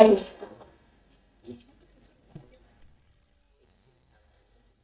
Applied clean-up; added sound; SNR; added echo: neural mask model DeepFilterNet 3.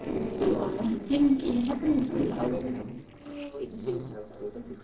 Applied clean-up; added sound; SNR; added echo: neural separator model SepFormer DNS4.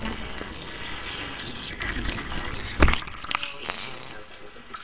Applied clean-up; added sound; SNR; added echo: neural separator model SepFormer WHAMR!.